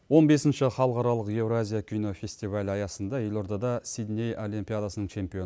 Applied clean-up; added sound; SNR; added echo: none; none; none; none.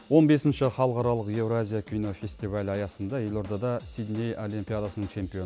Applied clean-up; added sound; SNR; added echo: none; Drum / Drum kit; 20 dB; none.